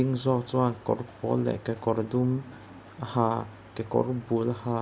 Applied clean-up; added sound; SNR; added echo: none; none; none; none.